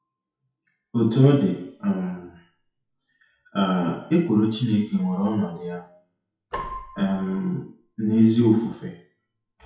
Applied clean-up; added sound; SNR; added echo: classical method WPE with log-MMSE.